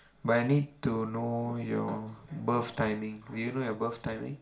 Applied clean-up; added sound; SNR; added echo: none; none; none; reverberation time 0.4 s.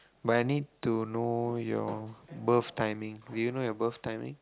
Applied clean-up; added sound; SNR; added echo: none; none; none; none.